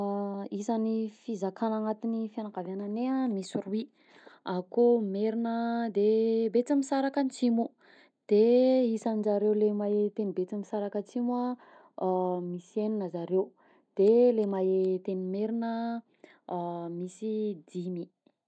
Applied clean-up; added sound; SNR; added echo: none; none; none; none.